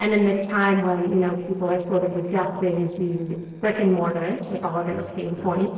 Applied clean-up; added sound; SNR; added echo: neural separator model SepFormer DNS4.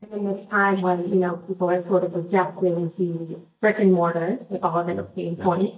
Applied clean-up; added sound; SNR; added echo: neural mask model DeepFilterNet 3.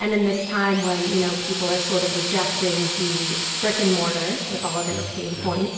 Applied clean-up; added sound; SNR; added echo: none; Drill; 4 dB; reverberation time 1.1 s.